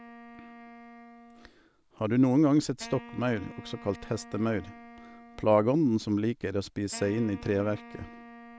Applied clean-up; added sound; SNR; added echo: none; Wind instrument, woodwind instrument; 19 dB; none.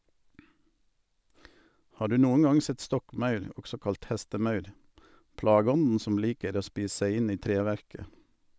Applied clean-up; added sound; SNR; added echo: none; none; none; none.